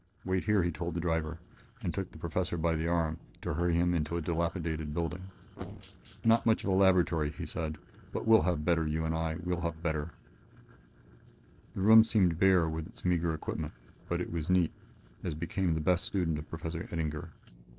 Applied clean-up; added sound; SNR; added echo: neural separator model SepFormer DNS4.